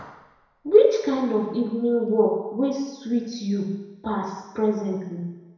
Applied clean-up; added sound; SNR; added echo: none; none; none; reverberation time 0.9 s.